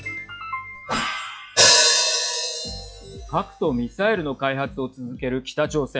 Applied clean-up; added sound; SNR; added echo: classical method log-MMSE.